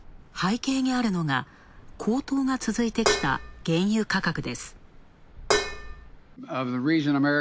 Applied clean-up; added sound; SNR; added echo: none; Dishes, pots, and pans; 0 dB; none.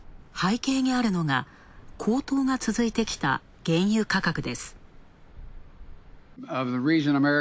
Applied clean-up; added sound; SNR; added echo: none; none; none; none.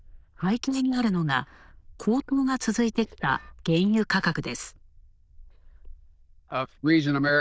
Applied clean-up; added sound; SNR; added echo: neural diffusion model UNIVERSE++.